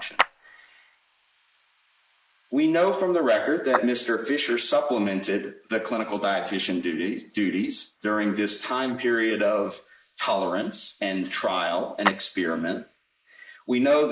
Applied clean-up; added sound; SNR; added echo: neural mask model Resemble Enhance denoiser.